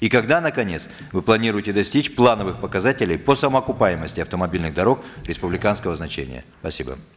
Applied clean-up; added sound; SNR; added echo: none; Drum; 18 dB; none.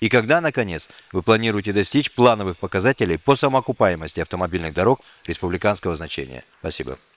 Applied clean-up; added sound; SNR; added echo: neural separator model SepFormer WHAM!.